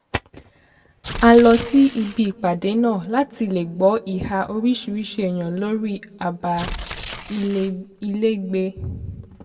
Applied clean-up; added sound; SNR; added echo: none; Tearing; 11 dB; reverberation time 1.3 s.